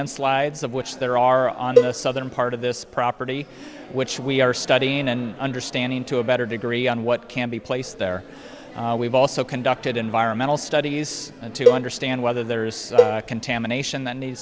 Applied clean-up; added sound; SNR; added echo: none; Cowbell; -1 dB; none.